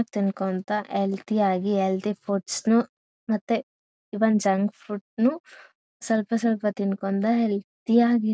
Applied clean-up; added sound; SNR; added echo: none; none; none; none.